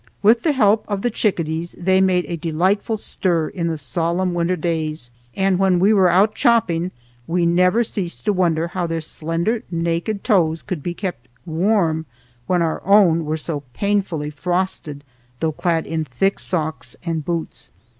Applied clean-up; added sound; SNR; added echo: none; none; none; none.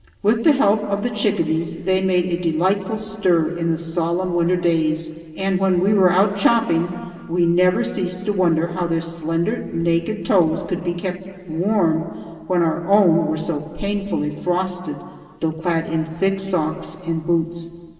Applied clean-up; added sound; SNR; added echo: none; none; none; reverberation time 2.0 s.